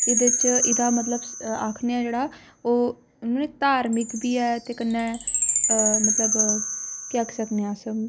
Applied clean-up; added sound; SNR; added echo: none; Chime; 1 dB; none.